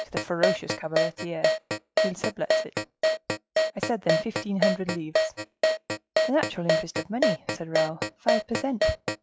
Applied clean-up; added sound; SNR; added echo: classical method log-MMSE.